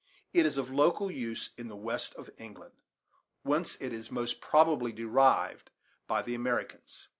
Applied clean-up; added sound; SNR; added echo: none; none; none; none.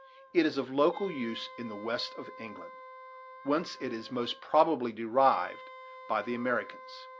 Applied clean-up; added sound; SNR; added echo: none; Wind instrument, woodwind instrument; 17 dB; none.